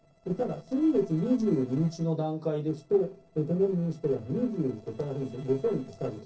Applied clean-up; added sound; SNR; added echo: neural separator model SepFormer DNS4.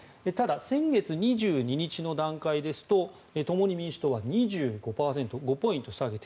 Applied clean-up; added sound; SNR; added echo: none; none; none; none.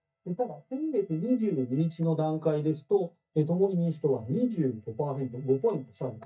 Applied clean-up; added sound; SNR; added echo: neural mask model DeepFilterNet 3.